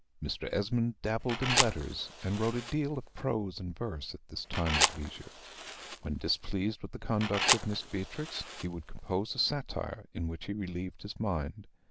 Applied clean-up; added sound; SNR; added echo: none; Fire; 1 dB; none.